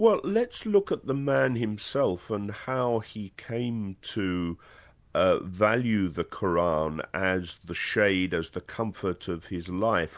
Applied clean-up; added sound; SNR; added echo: none; none; none; none.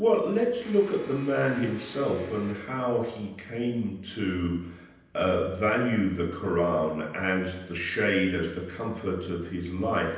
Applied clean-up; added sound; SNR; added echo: none; Domestic sounds, home sounds; 18 dB; reverberation time 0.9 s.